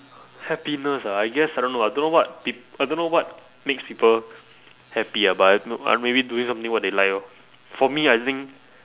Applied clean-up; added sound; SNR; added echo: none; none; none; none.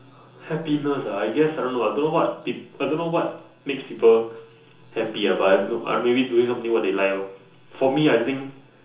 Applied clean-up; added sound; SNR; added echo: none; none; none; reverberation time 0.7 s.